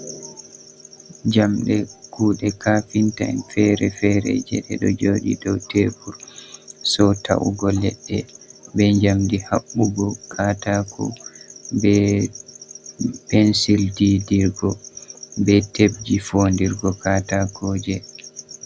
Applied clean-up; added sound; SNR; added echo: none; none; none; none.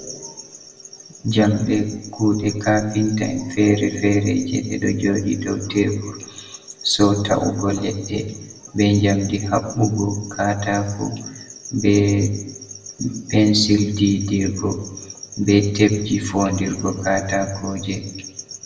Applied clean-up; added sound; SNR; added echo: none; none; none; reverberation time 0.8 s.